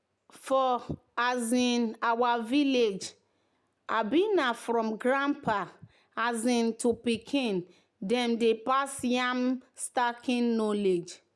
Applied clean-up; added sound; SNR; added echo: none; none; none; none.